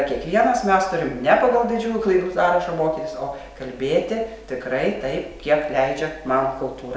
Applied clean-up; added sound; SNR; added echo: none; none; none; none.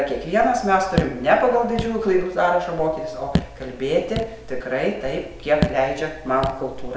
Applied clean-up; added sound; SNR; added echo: none; Raindrop / Drip; 7 dB; none.